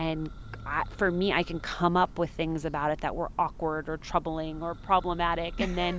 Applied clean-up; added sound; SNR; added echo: none; Church bell; 12 dB; none.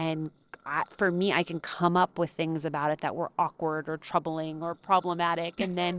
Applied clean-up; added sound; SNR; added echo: neural separator model SepFormer DNS4.